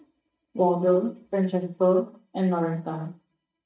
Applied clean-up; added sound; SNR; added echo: neural mask model DeepFilterNet 3.